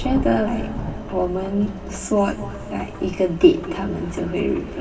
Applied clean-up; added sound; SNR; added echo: none; Rain / Thunderstorm; 11 dB; reverberation time 3.0 s.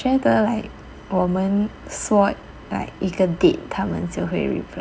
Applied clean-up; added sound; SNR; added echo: none; none; none; none.